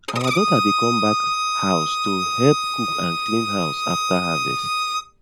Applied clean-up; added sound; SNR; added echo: none; Bowed string instrument; -1 dB; none.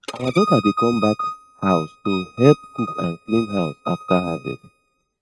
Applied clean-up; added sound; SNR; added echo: neural mask model RNNoise.